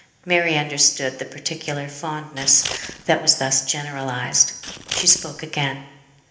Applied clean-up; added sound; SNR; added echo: none; Scissors; 10 dB; reverberation time 0.8 s.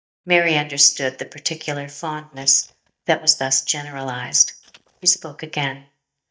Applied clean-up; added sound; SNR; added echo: neural mask model DeepFilterNet 3.